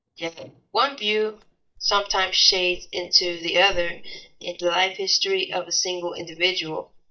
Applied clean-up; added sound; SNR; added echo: neural mask model DeepFilterNet 3.